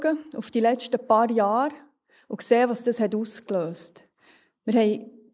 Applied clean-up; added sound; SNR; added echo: neural mask model Resemble Enhance denoiser.